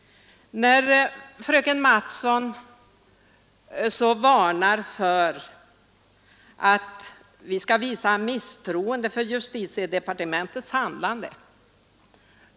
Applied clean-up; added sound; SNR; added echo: none; none; none; none.